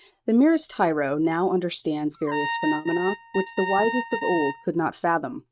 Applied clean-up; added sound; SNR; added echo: neural mask model RNNoise.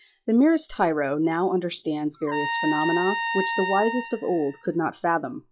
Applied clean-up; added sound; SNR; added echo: classical method log-MMSE.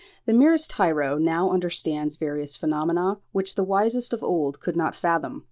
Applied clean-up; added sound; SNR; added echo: none; none; none; none.